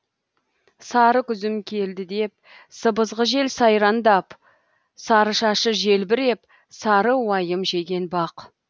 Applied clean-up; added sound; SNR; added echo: none; none; none; none.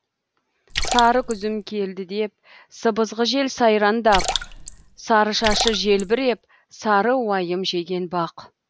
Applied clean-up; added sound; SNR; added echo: none; Splash, splatter; 6 dB; none.